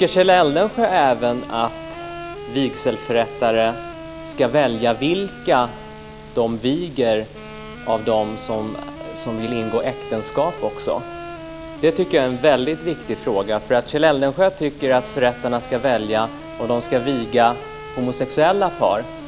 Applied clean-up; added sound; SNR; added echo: none; Wind instrument, woodwind instrument; 15 dB; none.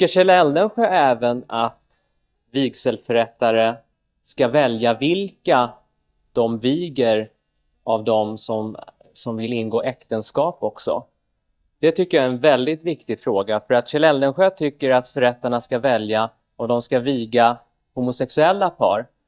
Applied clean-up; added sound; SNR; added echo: neural mask model DeepFilterNet 3.